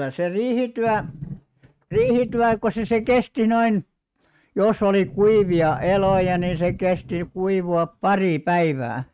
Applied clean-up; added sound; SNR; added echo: neural mask model RNNoise.